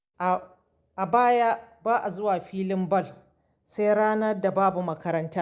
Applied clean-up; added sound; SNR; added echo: none; none; none; none.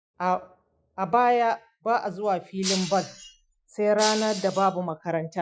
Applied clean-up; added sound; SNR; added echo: classical method Wiener filter.